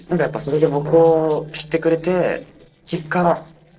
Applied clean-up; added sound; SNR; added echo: neural separator model SepFormer DNS4.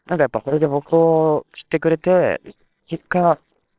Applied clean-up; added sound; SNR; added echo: neural separator model SepFormer WHAMR!.